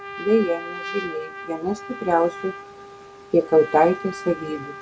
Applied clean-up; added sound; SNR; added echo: none; Trumpet; 12 dB; none.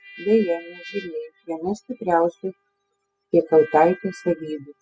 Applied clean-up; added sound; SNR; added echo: classical method spectral subtraction.